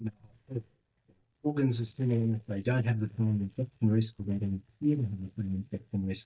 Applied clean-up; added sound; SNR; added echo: neural mask model DeepFilterNet 3.